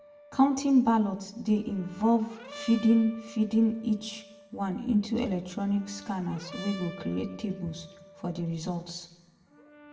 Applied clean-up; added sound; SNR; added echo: none; Brass instrument; 20 dB; reverberation time 0.7 s.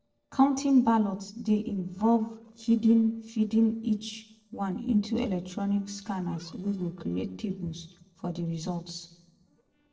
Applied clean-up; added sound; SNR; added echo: neural separator model SepFormer DNS4.